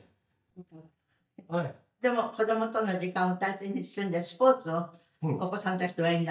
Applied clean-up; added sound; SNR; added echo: neural mask model DeepFilterNet 3.